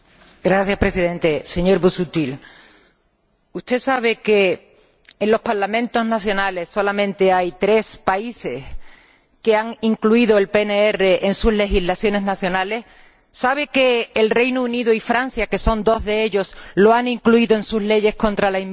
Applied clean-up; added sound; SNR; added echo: none; none; none; none.